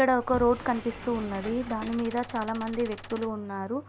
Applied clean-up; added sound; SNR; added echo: none; Sliding door + Gunshot, gunfire; 14 dB; none.